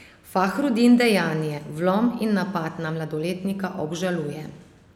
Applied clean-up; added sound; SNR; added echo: none; none; none; none.